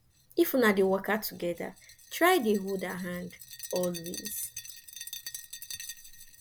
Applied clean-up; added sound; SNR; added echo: none; Glass; 15 dB; none.